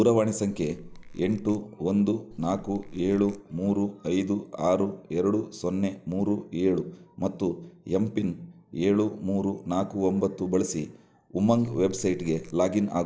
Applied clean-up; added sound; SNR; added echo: none; Squeak / Tools; 18 dB; none.